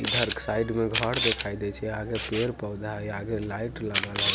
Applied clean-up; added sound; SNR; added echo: none; Camera; 3 dB; none.